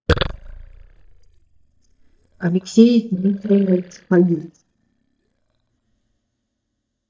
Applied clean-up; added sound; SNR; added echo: neural mask model DeepFilterNet 3.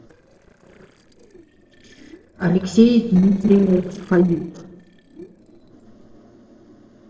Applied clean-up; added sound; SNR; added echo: neural separator model SepFormer DNS4.